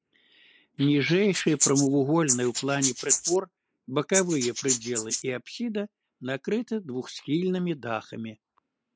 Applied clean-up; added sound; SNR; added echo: neural mask model Resemble Enhance denoiser.